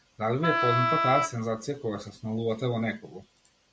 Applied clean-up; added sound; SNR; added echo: none; Wind instrument, woodwind instrument; -3 dB; none.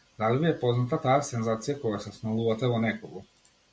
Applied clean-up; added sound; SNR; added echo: none; none; none; none.